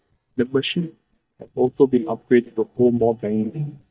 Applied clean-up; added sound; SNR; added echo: neural mask model DeepFilterNet 3.